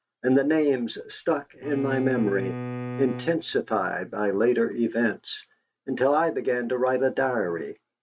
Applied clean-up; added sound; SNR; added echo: neural mask model RNNoise.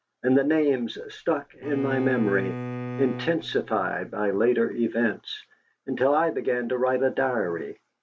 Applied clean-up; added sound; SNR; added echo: none; Bowed string instrument; 9 dB; none.